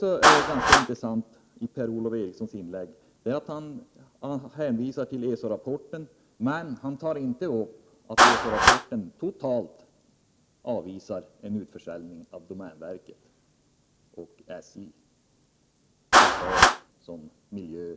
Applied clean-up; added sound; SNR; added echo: none; Clapping; -5 dB; none.